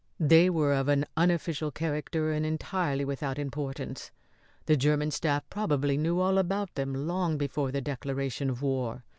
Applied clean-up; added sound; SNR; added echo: none; none; none; none.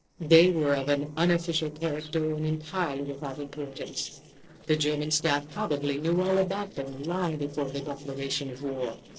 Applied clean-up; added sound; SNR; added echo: neural separator model SepFormer DNS4.